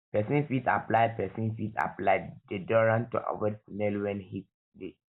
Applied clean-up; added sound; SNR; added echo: none; none; none; none.